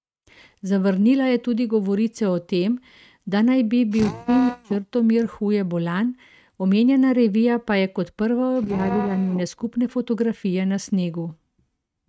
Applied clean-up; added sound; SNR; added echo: neural mask model RNNoise.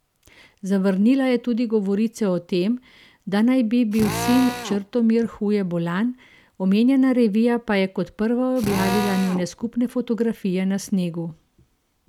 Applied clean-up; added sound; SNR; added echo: none; Drill; 8 dB; none.